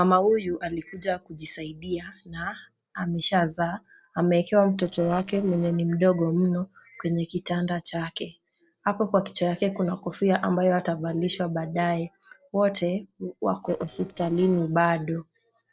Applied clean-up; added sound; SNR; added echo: neural separator model SepFormer DNS4.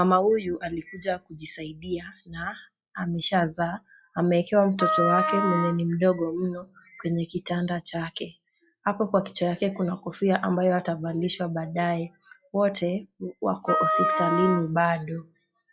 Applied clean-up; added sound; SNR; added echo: classical method log-MMSE.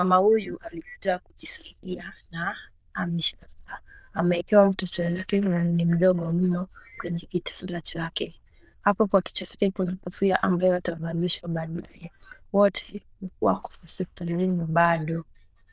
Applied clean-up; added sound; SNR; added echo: neural diffusion model UNIVERSE++.